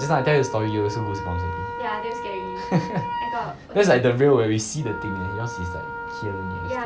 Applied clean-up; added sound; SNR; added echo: none; Wind instrument, woodwind instrument; 9 dB; none.